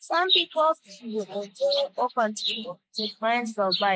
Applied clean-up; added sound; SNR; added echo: neural mask model Resemble Enhance denoiser.